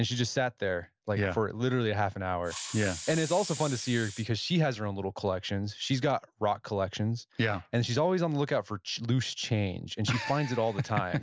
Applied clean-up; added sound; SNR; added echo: none; Hiss; 11 dB; none.